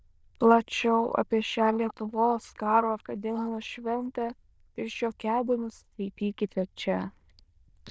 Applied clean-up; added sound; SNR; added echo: neural diffusion model UNIVERSE++.